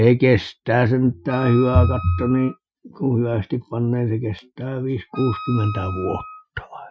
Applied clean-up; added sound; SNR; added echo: classical method Wiener filter.